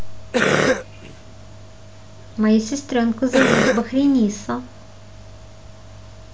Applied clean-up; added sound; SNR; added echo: none; Cough; -2 dB; none.